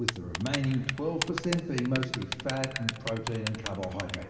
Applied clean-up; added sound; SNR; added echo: none; Typing; 6 dB; reverberation time 2.1 s.